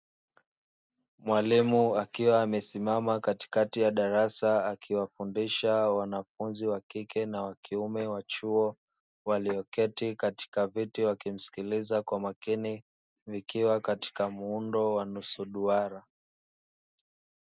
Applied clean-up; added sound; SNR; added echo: none; none; none; none.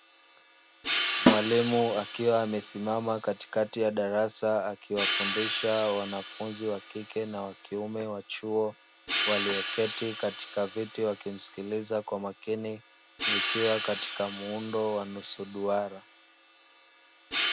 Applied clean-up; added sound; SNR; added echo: none; Snare drum + Hi-hat; 4 dB; none.